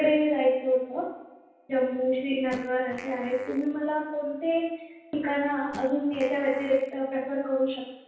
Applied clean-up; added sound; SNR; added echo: none; Fart; 20 dB; reverberation time 0.9 s.